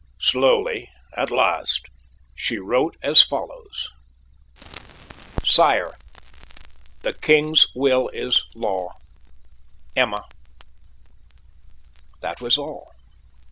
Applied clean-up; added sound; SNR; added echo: none; Crackle; 17 dB; none.